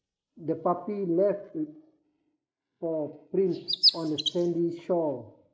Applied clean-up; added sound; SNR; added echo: neural mask model Resemble Enhance denoiser.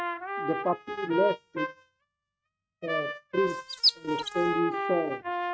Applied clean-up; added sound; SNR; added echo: neural mask model RNNoise.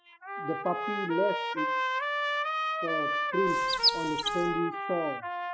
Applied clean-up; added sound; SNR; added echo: classical method spectral subtraction.